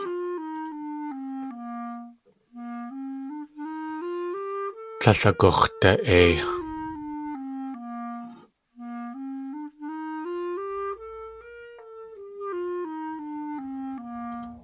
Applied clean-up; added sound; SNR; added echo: none; Wind instrument, woodwind instrument; 5 dB; none.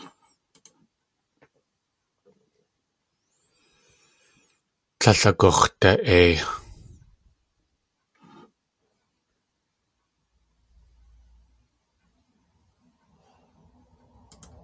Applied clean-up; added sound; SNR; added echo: none; none; none; none.